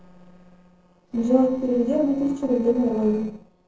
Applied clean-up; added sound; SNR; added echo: neural separator model SepFormer DNS4.